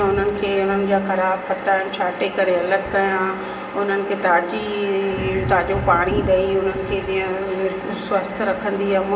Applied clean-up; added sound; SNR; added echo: none; none; none; reverberation time 2.9 s.